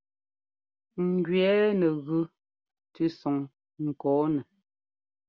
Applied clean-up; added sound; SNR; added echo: none; none; none; none.